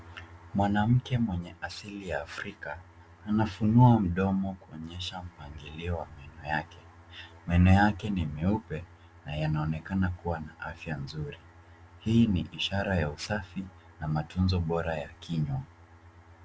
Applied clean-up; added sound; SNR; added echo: none; none; none; none.